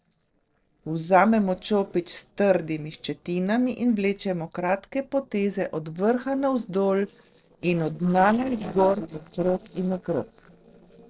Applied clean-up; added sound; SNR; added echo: neural separator model SepFormer DNS4.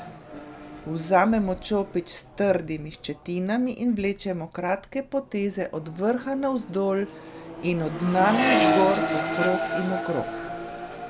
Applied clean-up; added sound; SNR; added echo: none; Accelerating, revving, vroom; 4 dB; none.